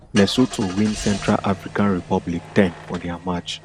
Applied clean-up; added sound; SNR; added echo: none; Engine starting / Car; 14 dB; none.